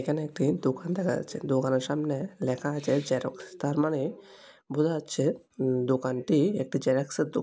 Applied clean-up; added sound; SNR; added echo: none; none; none; none.